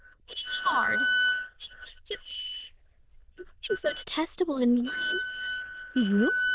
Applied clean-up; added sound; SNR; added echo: neural diffusion model UNIVERSE++.